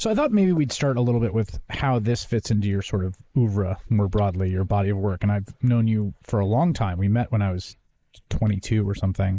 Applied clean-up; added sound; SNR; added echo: neural mask model Resemble Enhance denoiser.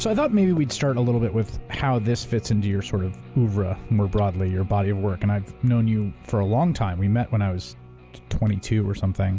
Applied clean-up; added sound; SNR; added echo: none; none; none; none.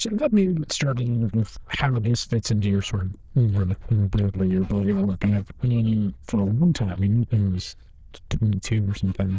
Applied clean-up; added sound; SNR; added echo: neural diffusion model UNIVERSE++.